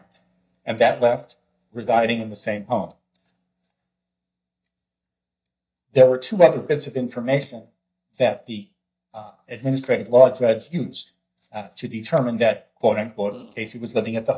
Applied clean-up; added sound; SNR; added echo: neural mask model DeepFilterNet 3.